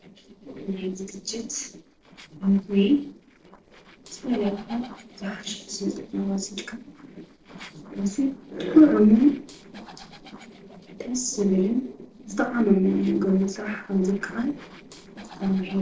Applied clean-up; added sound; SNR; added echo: neural separator model SepFormer DNS4.